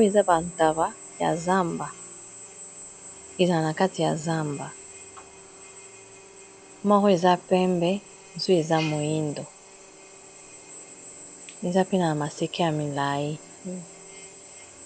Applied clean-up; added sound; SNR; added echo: none; Drill; 14 dB; none.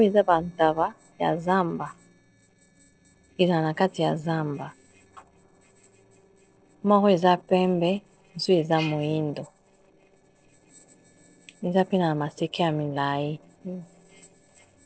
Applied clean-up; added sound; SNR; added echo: neural separator model SepFormer DNS4.